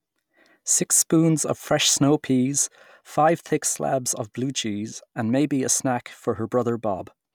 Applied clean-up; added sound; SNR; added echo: none; none; none; none.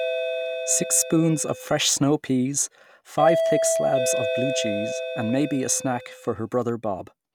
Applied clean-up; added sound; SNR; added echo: none; Doorbell; 3 dB; none.